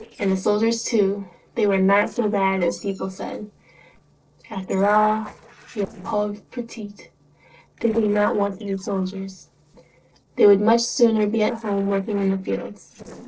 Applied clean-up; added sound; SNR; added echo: neural separator model SepFormer DNS4.